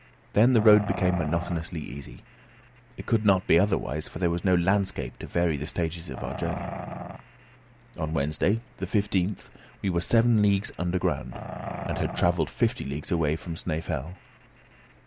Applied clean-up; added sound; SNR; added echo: none; Growling; 8 dB; none.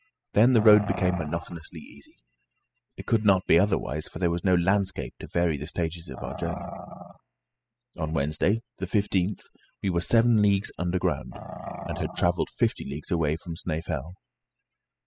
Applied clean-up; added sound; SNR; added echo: classical method spectral subtraction.